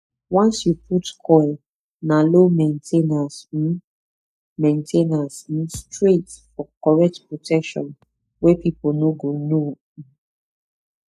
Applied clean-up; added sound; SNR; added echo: neural mask model DeepFilterNet 3.